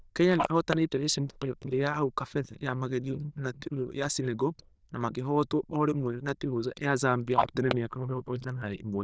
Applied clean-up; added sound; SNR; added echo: neural diffusion model UNIVERSE++.